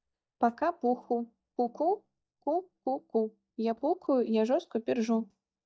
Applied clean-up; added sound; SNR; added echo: neural mask model DeepFilterNet 3.